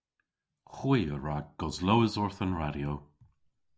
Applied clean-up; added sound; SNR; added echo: none; none; none; none.